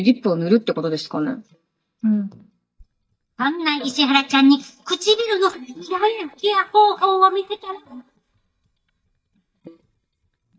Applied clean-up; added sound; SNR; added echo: neural mask model DeepFilterNet 3.